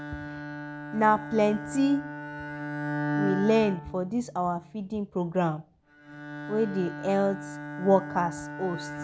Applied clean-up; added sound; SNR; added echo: none; Bowed string instrument; 8 dB; none.